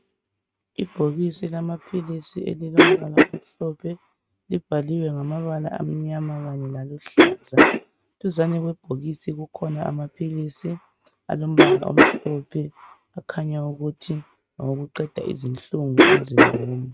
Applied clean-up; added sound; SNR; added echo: neural mask model RNNoise.